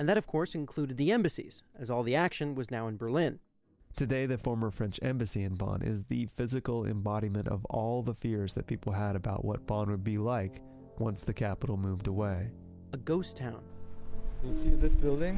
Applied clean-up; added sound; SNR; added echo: none; none; none; none.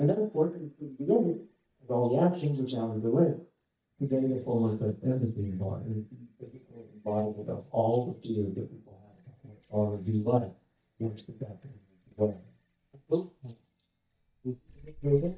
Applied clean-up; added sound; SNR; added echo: neural mask model DeepFilterNet 3.